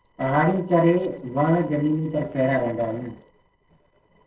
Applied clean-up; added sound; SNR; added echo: neural separator model SepFormer DNS4.